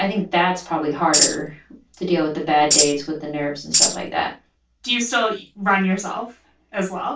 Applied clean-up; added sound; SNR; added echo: none; Tambourine; -4 dB; reverberation time 0.2 s.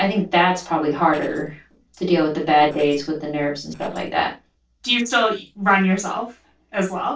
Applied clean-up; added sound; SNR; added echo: neural separator model SepFormer DNS4.